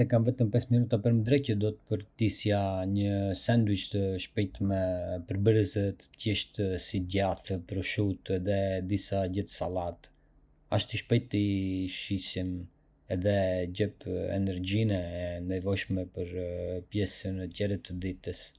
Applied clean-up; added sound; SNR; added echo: none; none; none; none.